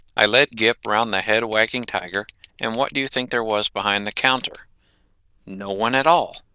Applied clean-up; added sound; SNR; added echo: neural diffusion model UNIVERSE++.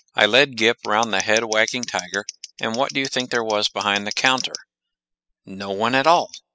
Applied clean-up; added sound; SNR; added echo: classical method spectral subtraction.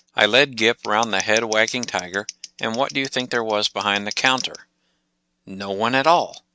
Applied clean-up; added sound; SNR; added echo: neural mask model RNNoise.